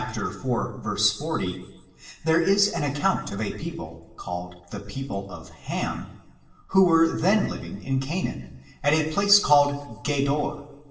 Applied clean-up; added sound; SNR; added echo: none; none; none; reverberation time 0.9 s.